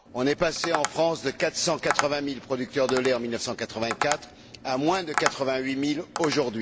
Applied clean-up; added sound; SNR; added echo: none; Tap; 8 dB; none.